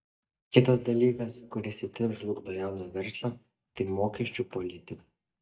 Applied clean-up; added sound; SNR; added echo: neural mask model DeepFilterNet 3.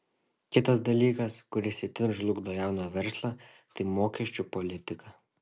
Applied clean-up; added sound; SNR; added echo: none; none; none; none.